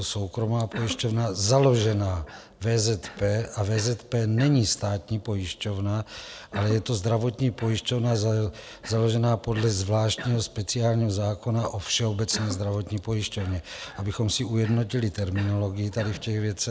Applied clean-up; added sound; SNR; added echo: none; Cough; 19 dB; none.